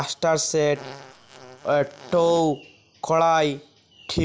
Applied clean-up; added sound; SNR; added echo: none; Fart; 18 dB; none.